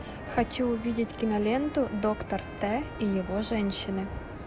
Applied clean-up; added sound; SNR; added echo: none; Trumpet; 20 dB; none.